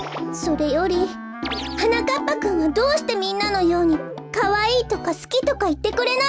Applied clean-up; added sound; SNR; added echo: none; Wind instrument, woodwind instrument; 14 dB; none.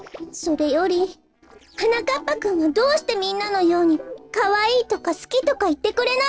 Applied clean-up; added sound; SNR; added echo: neural separator model SepFormer DNS4.